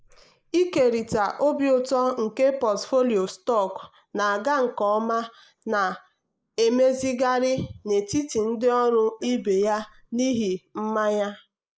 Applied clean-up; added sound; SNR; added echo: neural mask model Resemble Enhance denoiser.